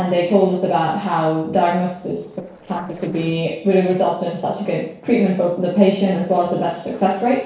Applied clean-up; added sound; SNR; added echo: neural separator model SepFormer DNS4.